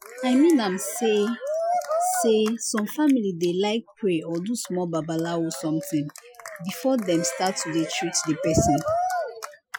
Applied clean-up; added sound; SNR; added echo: classical method Wiener filter.